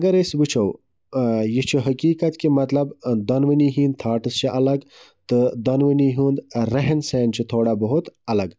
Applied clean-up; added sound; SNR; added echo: none; none; none; none.